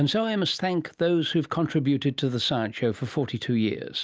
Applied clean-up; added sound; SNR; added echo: none; none; none; none.